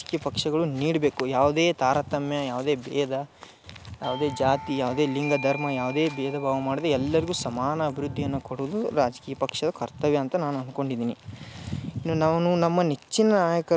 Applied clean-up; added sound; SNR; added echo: none; Doorbell; 19 dB; none.